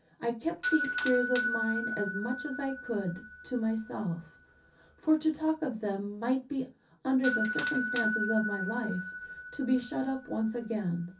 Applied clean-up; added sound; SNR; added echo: none; Bell / Doorbell; 5 dB; reverberation time 0.3 s.